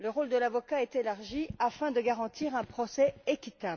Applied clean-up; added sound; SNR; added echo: none; none; none; none.